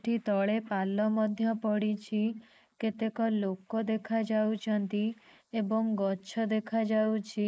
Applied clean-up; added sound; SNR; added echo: neural mask model Resemble Enhance denoiser.